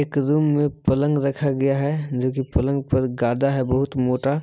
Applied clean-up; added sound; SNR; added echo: none; none; none; none.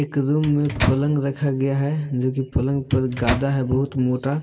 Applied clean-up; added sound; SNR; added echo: none; Microwave oven; 9 dB; reverberation time 1.3 s.